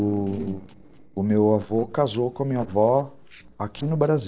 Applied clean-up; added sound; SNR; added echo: neural separator model SepFormer DNS4.